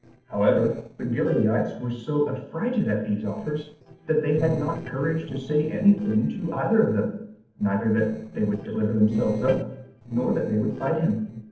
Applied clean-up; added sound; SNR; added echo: neural separator model SepFormer DNS4.